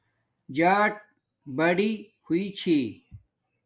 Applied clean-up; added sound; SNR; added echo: none; none; none; none.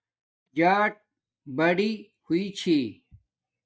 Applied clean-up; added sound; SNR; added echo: neural mask model DeepFilterNet 3.